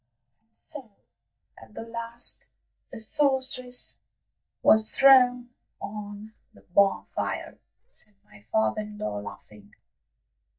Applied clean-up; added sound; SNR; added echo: neural mask model DeepFilterNet 3.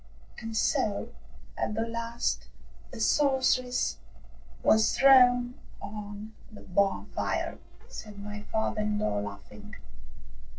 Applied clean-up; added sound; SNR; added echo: neural separator model SepFormer DNS4.